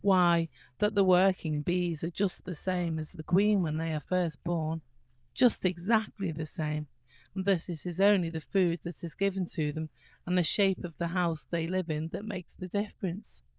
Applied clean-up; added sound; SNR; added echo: neural diffusion model UNIVERSE++.